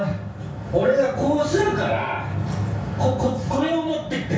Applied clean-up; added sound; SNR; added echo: none; none; none; reverberation time 0.6 s.